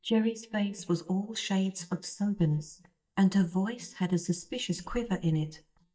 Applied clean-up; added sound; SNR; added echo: neural mask model DeepFilterNet 3.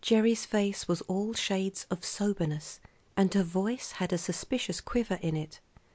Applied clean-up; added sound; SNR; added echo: none; none; none; none.